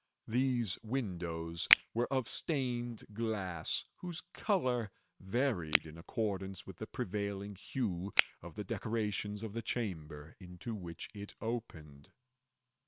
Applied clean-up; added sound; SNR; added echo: neural separator model SepFormer WHAM!.